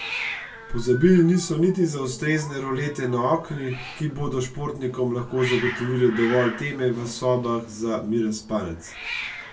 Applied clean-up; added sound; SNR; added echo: none; Hiss; 13 dB; reverberation time 0.2 s.